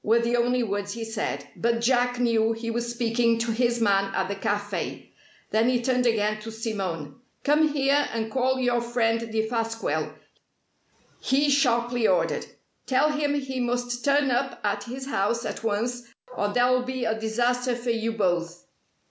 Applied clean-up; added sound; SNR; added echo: none; none; none; none.